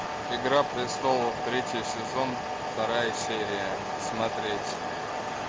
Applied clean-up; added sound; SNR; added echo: none; none; none; none.